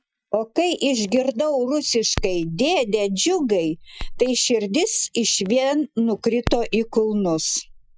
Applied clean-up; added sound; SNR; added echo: classical method Wiener filter.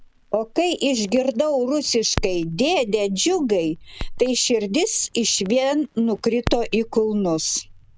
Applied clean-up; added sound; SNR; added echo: none; Crackle; 13 dB; none.